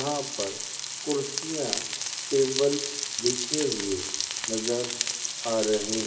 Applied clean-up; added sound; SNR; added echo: none; Frying (food); 2 dB; reverberation time 0.2 s.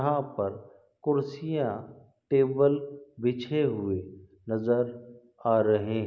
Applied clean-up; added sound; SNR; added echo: none; none; none; none.